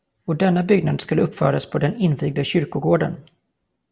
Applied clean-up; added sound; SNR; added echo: none; none; none; none.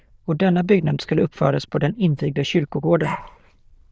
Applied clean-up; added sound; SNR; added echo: neural diffusion model UNIVERSE++.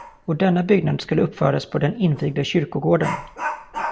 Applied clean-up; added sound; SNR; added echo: none; Dog; 13 dB; none.